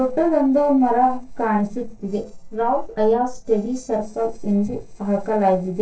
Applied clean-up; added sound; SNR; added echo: neural separator model SepFormer DNS4.